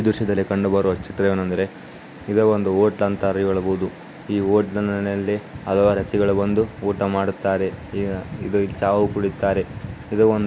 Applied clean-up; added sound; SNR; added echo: none; none; none; none.